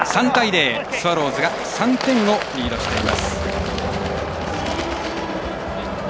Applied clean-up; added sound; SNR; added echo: none; Water / Bird; 9 dB; none.